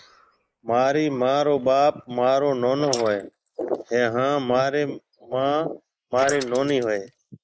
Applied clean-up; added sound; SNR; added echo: neural mask model Resemble Enhance denoiser.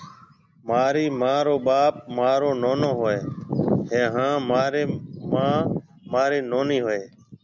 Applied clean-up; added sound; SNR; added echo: none; none; none; none.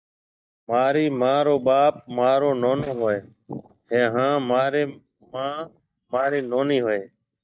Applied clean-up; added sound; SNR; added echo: neural mask model DeepFilterNet 3.